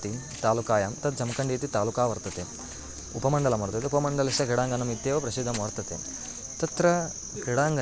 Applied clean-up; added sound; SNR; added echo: none; none; none; none.